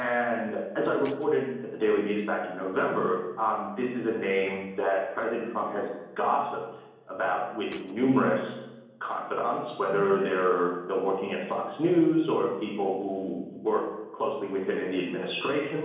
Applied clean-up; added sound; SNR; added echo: none; Thump, thud; 19 dB; reverberation time 1.0 s.